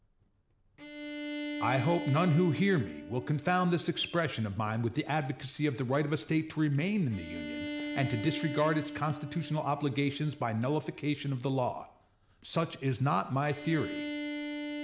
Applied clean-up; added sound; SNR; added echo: none; Bowed string instrument; 10 dB; none.